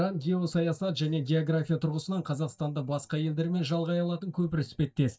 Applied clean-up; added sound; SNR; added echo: neural mask model DeepFilterNet 3.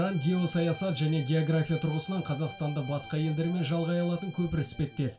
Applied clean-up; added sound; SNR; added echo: none; Bowed string instrument; 18 dB; reverberation time 0.2 s.